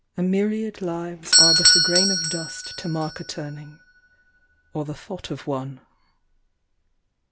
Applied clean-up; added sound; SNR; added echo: none; Doorbell; -4 dB; none.